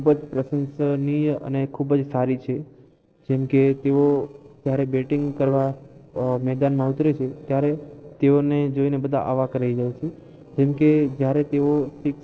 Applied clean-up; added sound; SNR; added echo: neural separator model SepFormer DNS4.